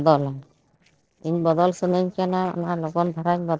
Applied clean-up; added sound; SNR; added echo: neural separator model SepFormer DNS4.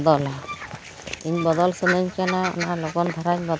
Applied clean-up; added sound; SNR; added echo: none; Bowed string instrument; 17 dB; none.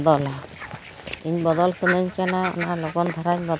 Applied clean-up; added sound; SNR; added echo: none; none; none; none.